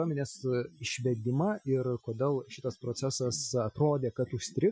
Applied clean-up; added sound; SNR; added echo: classical method Wiener filter.